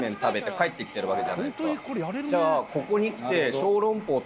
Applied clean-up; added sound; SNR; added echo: none; none; none; none.